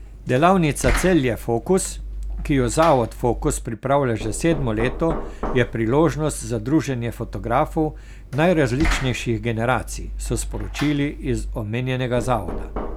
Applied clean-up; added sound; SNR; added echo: none; Knock; 8 dB; none.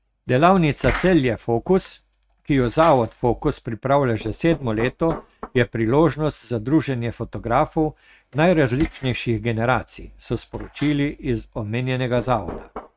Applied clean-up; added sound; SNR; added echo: neural mask model RNNoise.